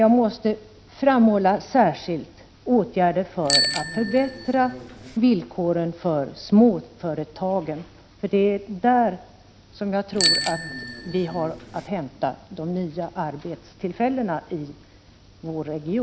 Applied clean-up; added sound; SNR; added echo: none; Bicycle bell; 8 dB; none.